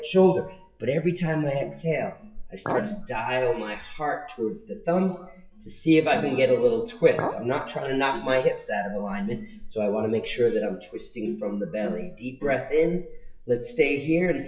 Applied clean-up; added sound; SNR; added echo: classical method WPE with log-MMSE.